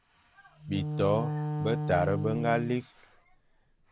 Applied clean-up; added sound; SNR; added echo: none; Wind instrument, woodwind instrument; 3 dB; none.